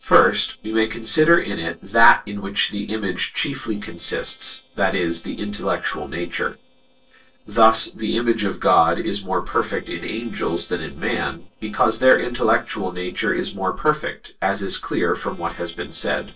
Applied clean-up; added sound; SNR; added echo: neural separator model SepFormer DNS4.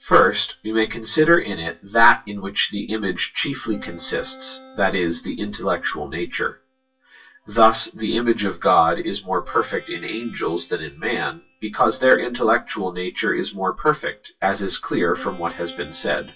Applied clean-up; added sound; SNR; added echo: classical method WPE with log-MMSE.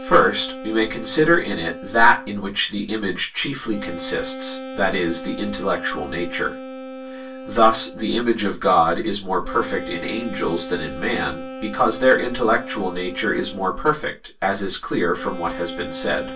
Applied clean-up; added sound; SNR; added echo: none; Wind instrument, woodwind instrument; 12 dB; reverberation time 0.2 s.